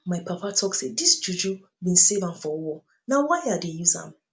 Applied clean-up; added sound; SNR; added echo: none; none; none; none.